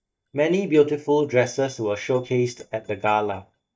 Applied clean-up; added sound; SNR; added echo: neural mask model DeepFilterNet 3.